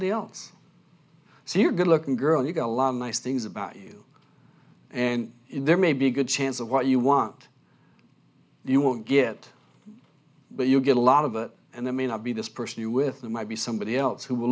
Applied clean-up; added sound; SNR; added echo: none; none; none; none.